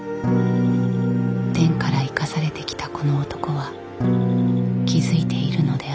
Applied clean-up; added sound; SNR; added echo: none; Electric guitar / Strum; -4 dB; none.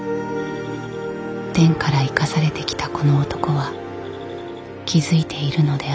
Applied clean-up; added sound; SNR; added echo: none; none; none; none.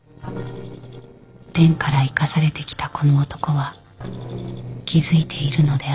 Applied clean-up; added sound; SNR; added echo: neural separator model SepFormer DNS4.